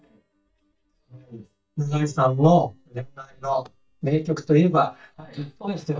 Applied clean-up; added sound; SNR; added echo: neural mask model DeepFilterNet 3.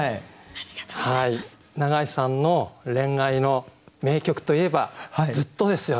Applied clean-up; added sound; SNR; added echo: none; none; none; none.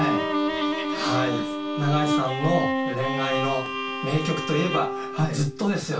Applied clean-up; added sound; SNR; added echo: none; Bowed string instrument; 1 dB; reverberation time 0.2 s.